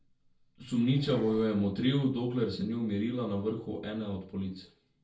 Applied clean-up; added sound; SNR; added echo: none; Growling; 20 dB; reverberation time 0.4 s.